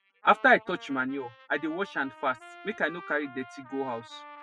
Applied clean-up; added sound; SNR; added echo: classical method spectral subtraction.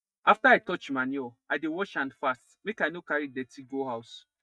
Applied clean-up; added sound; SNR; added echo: neural mask model DeepFilterNet 3.